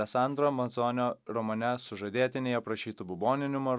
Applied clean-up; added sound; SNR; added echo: none; none; none; none.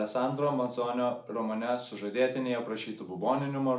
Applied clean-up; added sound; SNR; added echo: none; none; none; reverberation time 0.4 s.